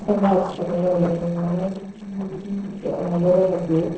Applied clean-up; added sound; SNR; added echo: neural separator model SepFormer DNS4.